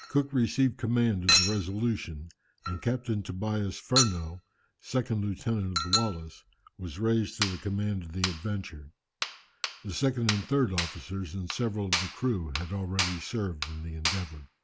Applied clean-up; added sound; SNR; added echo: none; Chink, clink; 5 dB; none.